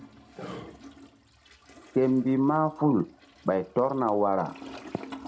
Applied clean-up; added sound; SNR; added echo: none; Toilet flush; 19 dB; none.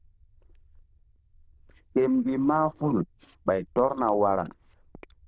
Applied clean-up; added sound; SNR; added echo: neural diffusion model UNIVERSE++.